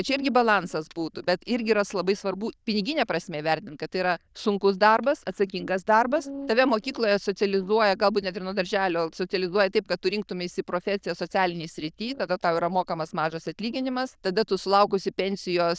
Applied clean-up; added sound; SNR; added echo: neural diffusion model UNIVERSE++.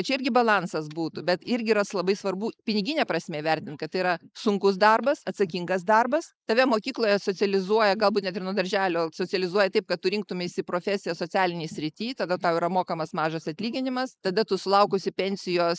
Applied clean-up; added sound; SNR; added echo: neural mask model Resemble Enhance denoiser.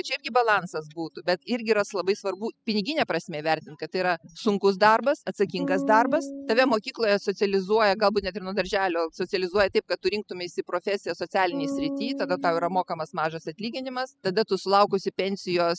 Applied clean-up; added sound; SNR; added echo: classical method spectral subtraction.